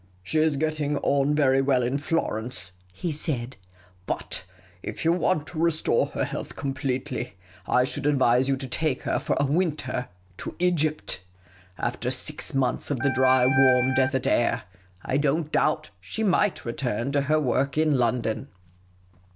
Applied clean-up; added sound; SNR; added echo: none; Organ; 2 dB; none.